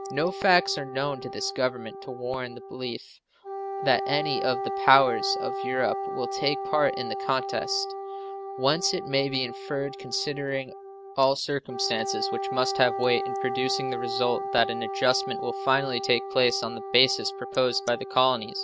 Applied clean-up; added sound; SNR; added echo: none; Wind instrument, woodwind instrument; 6 dB; none.